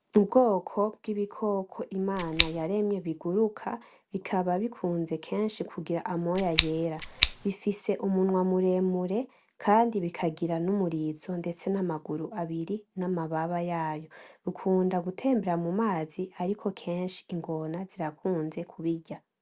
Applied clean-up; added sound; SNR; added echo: none; Scissors; 1 dB; none.